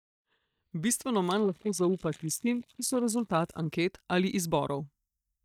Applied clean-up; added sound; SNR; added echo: neural mask model DeepFilterNet 3.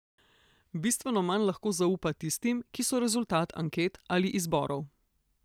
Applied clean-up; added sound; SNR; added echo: none; none; none; none.